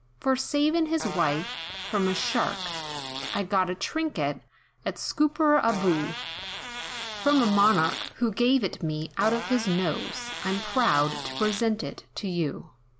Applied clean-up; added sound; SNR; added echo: none; Fart; 9 dB; none.